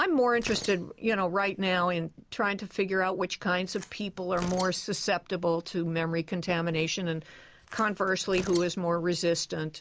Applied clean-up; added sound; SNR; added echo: none; Tearing; 19 dB; none.